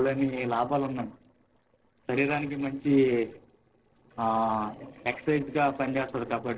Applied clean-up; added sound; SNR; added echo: neural separator model SepFormer DNS4.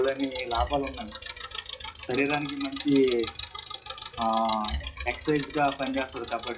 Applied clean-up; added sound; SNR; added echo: classical method WPE with log-MMSE.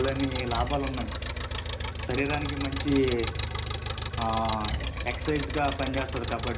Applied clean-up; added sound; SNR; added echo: none; Engine; 1 dB; reverberation time 0.4 s.